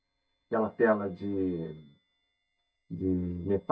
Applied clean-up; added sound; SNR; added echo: neural mask model DeepFilterNet 3.